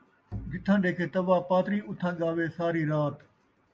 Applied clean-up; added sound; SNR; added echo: none; Bowed string instrument; 16 dB; none.